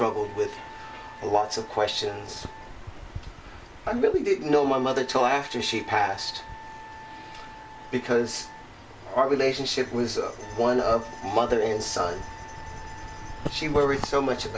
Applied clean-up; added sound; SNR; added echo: none; Wind instrument, woodwind instrument; 18 dB; none.